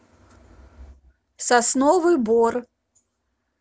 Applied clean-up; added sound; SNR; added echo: none; none; none; none.